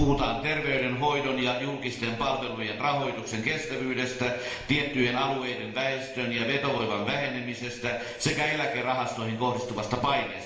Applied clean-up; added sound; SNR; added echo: none; none; none; reverberation time 1.1 s.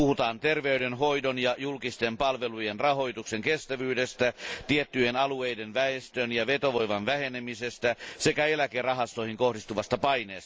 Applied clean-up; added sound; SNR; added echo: none; none; none; none.